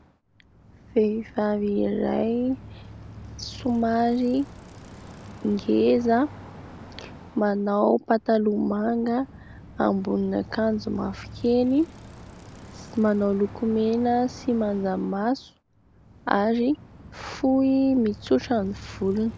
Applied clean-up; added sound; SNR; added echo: none; Bicycle; 18 dB; none.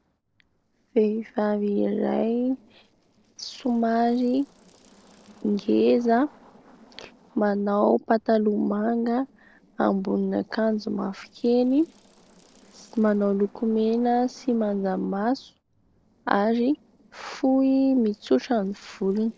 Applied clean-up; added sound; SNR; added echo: neural separator model SepFormer DNS4.